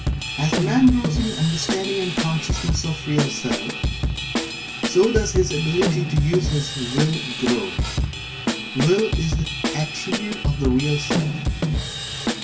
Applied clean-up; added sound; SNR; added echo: none; Drum / Drum kit; 1 dB; reverberation time 0.2 s.